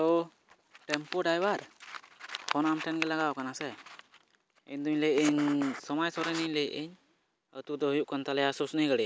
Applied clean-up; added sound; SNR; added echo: none; none; none; none.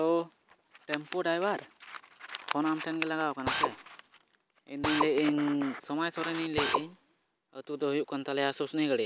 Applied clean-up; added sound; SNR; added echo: none; Drill; 0 dB; none.